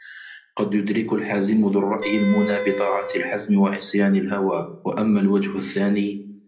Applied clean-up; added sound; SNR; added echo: none; Wind instrument, woodwind instrument; 7 dB; reverberation time 0.5 s.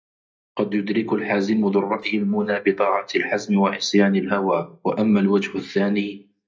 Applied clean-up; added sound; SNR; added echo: neural mask model DeepFilterNet 3.